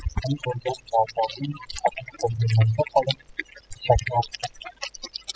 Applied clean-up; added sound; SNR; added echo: classical method spectral subtraction.